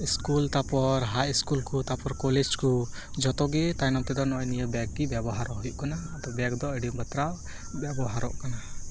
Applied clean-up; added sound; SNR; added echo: none; Thunder; 8 dB; none.